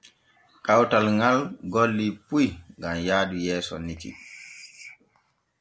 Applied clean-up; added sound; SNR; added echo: none; none; none; none.